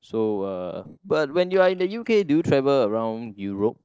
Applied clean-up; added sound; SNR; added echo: neural separator model SepFormer DNS4.